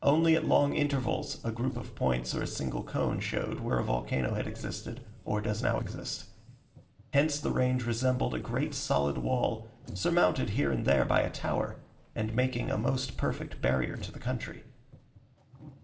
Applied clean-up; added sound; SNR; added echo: neural separator model SepFormer DNS4.